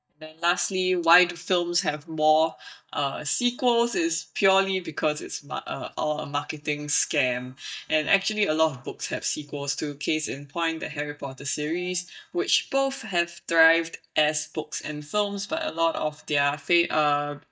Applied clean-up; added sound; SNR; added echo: neural mask model DeepFilterNet 3.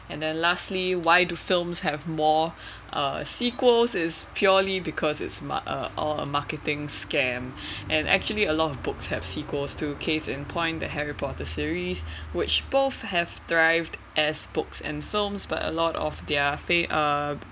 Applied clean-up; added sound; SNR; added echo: none; none; none; none.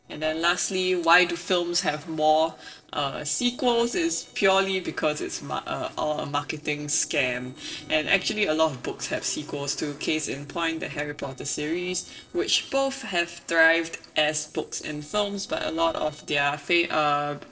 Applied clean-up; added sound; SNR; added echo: neural separator model SepFormer DNS4.